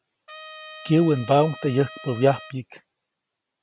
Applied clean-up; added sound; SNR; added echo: none; Trumpet; 17 dB; none.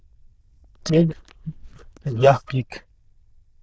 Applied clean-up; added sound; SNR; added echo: neural diffusion model UNIVERSE++.